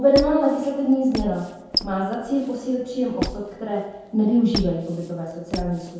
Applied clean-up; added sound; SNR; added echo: none; Squeak; 10 dB; reverberation time 0.8 s.